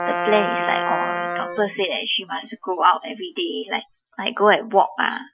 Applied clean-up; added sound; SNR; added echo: classical method Wiener filter.